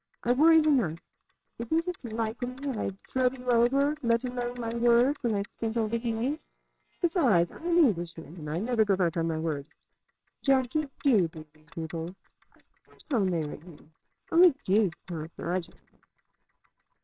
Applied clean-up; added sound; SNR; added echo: neural separator model SepFormer WHAMR!.